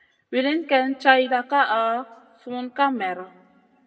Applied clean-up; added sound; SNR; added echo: none; none; none; reverberation time 0.8 s.